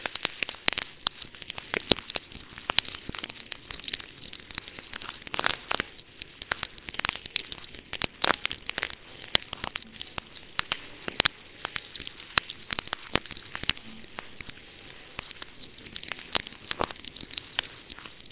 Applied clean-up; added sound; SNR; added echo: neural separator model SepFormer WHAMR!.